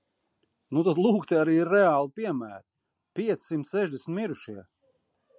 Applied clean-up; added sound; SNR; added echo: none; none; none; none.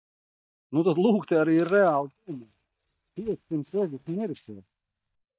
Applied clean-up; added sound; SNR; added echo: neural mask model DeepFilterNet 3.